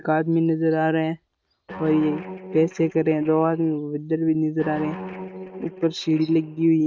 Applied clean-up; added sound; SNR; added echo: neural mask model RNNoise.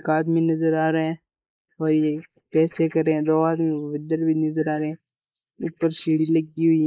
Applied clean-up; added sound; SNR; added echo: neural mask model Resemble Enhance denoiser.